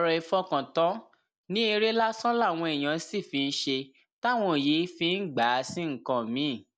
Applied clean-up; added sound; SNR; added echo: none; none; none; none.